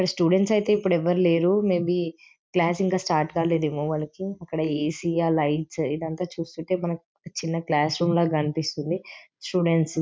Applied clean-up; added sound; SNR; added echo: none; none; none; none.